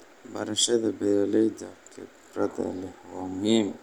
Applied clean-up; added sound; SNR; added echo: none; none; none; none.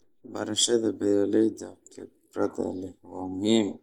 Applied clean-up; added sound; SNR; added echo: neural mask model Resemble Enhance denoiser.